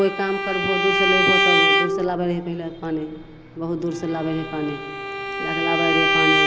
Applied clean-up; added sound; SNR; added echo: none; Bowed string instrument; -3 dB; none.